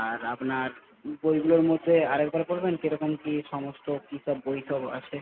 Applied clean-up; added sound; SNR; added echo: none; none; none; none.